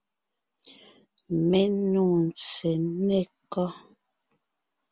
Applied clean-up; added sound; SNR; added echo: none; none; none; none.